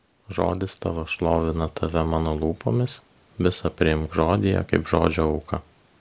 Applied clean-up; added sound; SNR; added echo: none; none; none; none.